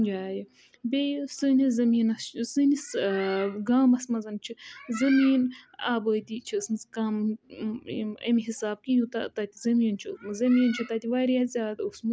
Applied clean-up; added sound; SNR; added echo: none; none; none; none.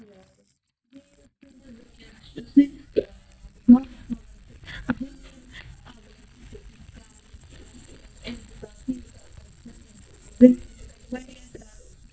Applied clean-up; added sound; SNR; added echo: neural mask model DeepFilterNet 3.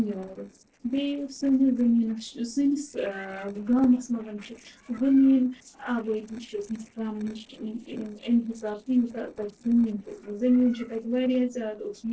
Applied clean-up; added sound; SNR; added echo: neural separator model SepFormer DNS4.